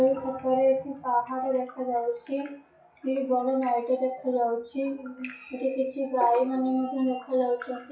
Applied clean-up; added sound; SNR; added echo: classical method WPE with log-MMSE.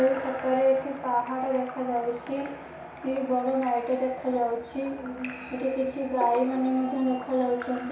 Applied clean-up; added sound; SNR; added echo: none; Drip / Trickle, dribble / Splash, splatter; 16 dB; reverberation time 0.6 s.